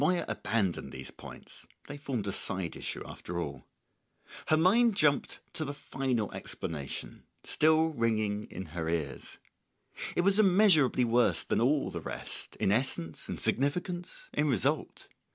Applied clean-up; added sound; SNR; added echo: none; none; none; none.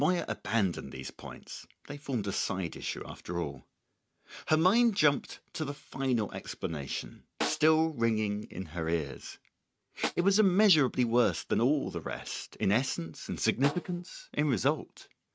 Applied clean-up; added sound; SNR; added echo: neural mask model RNNoise.